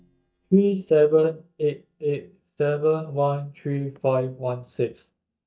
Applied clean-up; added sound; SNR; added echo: neural mask model DeepFilterNet 3.